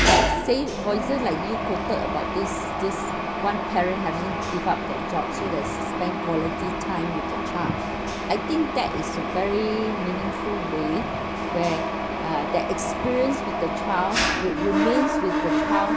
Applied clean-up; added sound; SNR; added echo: none; Mechanisms; -1 dB; none.